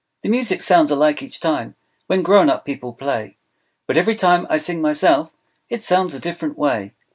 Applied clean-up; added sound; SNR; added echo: none; none; none; none.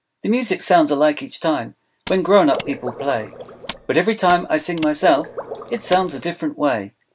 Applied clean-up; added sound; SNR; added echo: none; Mechanisms + Water / Liquid; 13 dB; none.